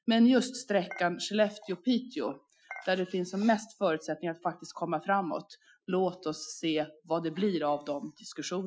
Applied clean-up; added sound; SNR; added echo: classical method Wiener filter.